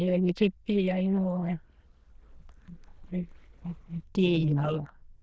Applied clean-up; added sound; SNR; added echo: neural diffusion model UNIVERSE++.